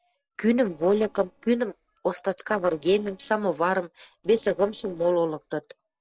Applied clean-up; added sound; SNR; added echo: neural separator model SepFormer DNS4.